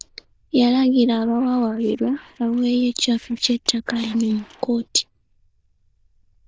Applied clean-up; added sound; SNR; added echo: neural diffusion model UNIVERSE++.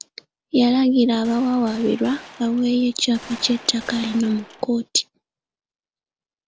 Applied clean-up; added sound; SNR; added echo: none; Gunshot, gunfire; 18 dB; none.